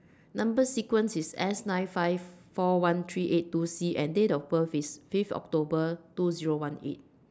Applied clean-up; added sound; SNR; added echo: none; none; none; none.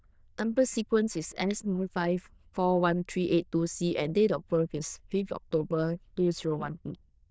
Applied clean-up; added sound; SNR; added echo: neural diffusion model UNIVERSE++.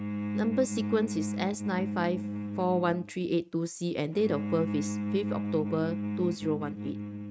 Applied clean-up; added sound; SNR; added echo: neural mask model RNNoise.